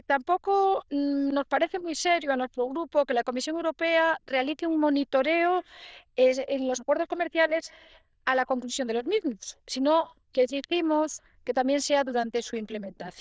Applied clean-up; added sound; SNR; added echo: neural diffusion model UNIVERSE++.